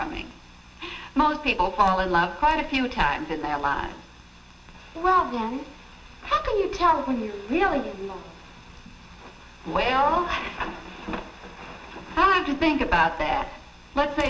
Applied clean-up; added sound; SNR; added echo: none; none; none; reverberation time 0.8 s.